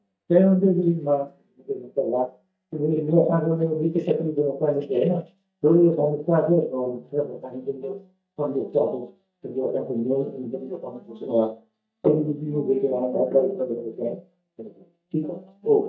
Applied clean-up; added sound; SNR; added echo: neural mask model DeepFilterNet 3.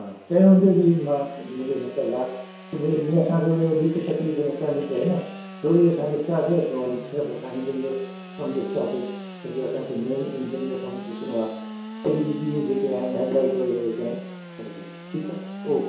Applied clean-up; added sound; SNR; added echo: none; Sawing / Engine; 14 dB; reverberation time 0.7 s.